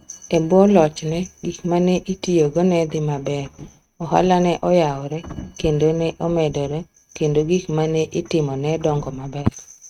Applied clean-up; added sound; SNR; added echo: neural mask model RNNoise.